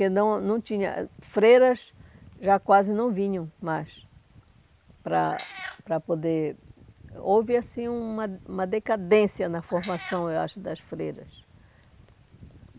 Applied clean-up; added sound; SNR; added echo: none; Meow; 15 dB; none.